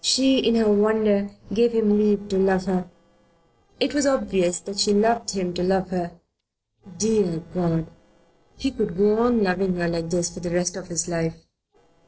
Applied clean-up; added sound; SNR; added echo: neural separator model SepFormer DNS4.